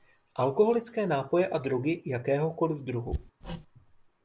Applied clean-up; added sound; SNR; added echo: none; Hammer; 11 dB; none.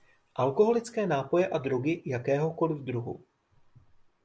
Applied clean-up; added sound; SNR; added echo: none; none; none; none.